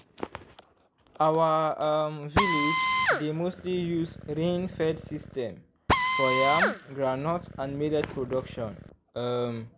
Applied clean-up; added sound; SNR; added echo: none; Drill; 0 dB; none.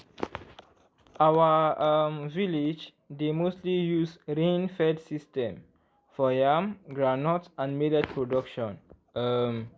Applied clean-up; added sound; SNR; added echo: none; none; none; none.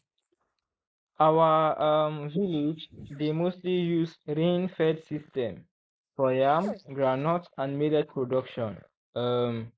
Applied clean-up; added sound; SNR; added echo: neural mask model Resemble Enhance denoiser.